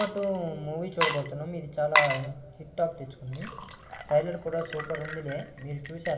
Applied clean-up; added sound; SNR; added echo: none; Water / Liquid; 4 dB; reverberation time 1.5 s.